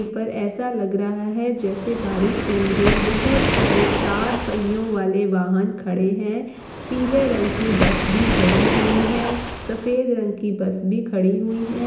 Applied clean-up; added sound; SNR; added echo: none; Waves, surf; 3 dB; reverberation time 0.8 s.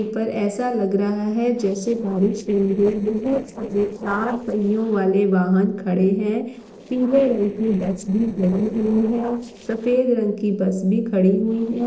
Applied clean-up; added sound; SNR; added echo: neural separator model SepFormer DNS4.